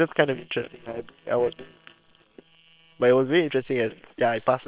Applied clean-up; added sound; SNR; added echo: neural separator model SepFormer WHAM!.